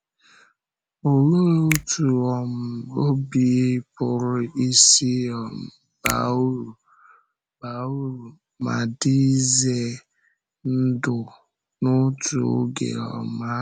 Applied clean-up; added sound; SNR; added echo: none; Finger snapping; 12 dB; none.